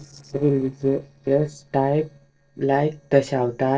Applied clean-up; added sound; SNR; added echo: neural separator model SepFormer DNS4.